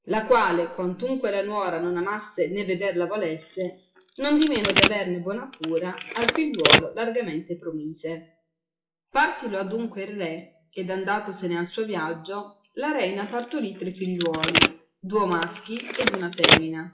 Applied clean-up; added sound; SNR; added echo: classical method WPE with log-MMSE.